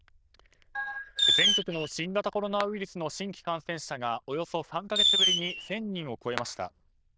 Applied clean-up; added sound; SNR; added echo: neural diffusion model UNIVERSE++.